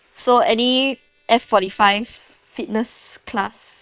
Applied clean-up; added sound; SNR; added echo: neural separator model SepFormer WHAM!.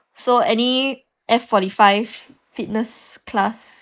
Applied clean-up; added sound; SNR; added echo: neural mask model Resemble Enhance denoiser.